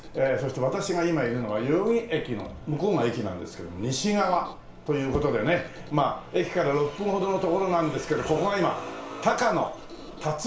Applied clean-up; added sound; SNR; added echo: none; Squeak; 18 dB; reverberation time 0.5 s.